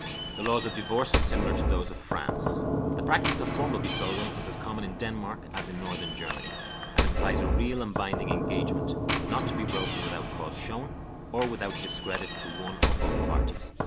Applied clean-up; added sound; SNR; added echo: none; Knock / Slam; -4 dB; none.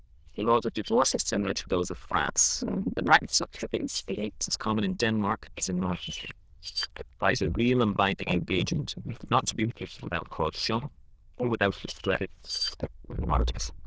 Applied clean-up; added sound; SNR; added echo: neural diffusion model UNIVERSE++.